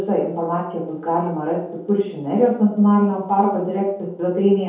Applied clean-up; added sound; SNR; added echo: none; none; none; reverberation time 0.7 s.